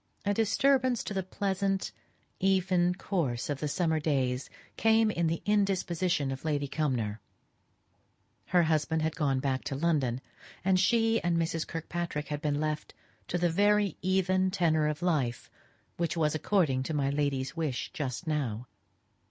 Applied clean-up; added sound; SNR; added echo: none; none; none; none.